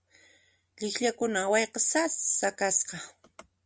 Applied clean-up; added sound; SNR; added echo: none; none; none; none.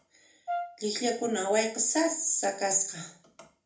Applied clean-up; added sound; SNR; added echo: none; Brass instrument; 10 dB; reverberation time 0.4 s.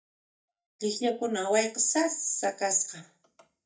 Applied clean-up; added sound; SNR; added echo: neural mask model DeepFilterNet 3.